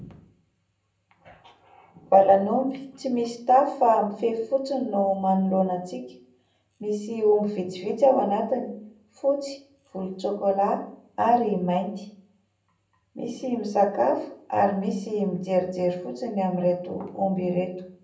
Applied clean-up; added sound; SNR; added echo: none; none; none; reverberation time 0.6 s.